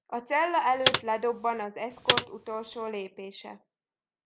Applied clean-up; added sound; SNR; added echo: none; Computer keyboard; -3 dB; none.